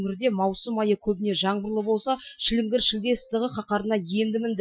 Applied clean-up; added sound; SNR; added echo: classical method Wiener filter.